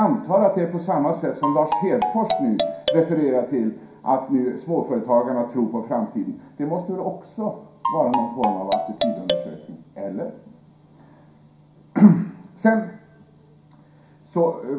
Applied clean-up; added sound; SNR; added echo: none; Marimba, xylophone; 3 dB; reverberation time 0.5 s.